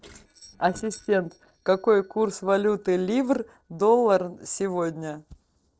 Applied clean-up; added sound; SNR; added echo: neural separator model SepFormer DNS4.